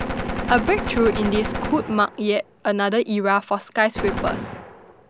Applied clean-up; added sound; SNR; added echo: none; Gunshot, gunfire; 7 dB; none.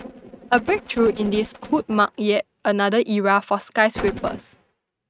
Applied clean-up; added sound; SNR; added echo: neural mask model RNNoise.